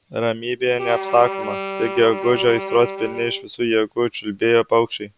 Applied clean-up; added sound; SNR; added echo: none; Wind instrument, woodwind instrument; 9 dB; none.